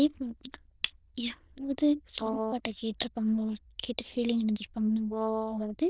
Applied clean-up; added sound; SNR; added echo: neural diffusion model UNIVERSE++.